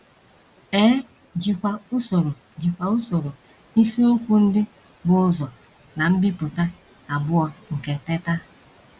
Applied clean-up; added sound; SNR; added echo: none; none; none; none.